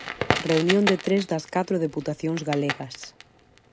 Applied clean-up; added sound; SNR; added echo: none; Crackle; 6 dB; none.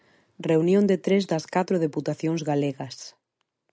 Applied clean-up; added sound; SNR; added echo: none; none; none; none.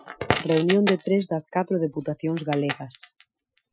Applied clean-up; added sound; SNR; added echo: classical method Wiener filter.